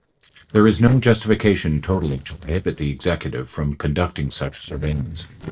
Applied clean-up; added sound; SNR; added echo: neural separator model SepFormer DNS4.